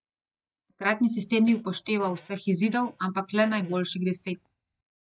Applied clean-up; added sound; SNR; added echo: neural mask model DeepFilterNet 3.